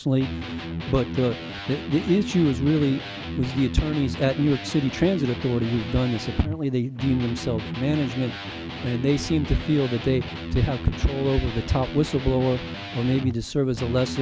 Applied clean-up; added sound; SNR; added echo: none; Electric guitar; 9 dB; none.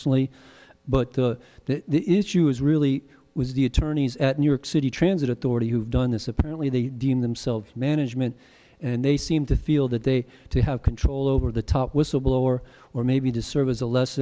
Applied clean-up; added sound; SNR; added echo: none; none; none; none.